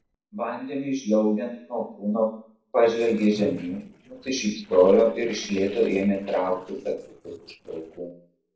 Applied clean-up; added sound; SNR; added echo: neural separator model SepFormer DNS4.